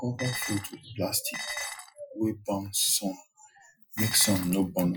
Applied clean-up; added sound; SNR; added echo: classical method Wiener filter.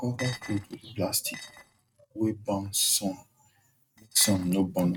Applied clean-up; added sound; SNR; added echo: neural mask model RNNoise.